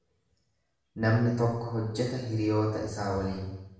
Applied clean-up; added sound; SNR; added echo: none; none; none; reverberation time 0.9 s.